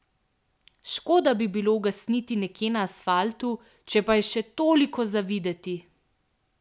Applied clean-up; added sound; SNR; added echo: none; none; none; none.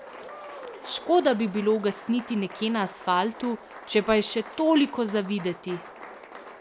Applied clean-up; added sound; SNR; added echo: none; Applause; 16 dB; none.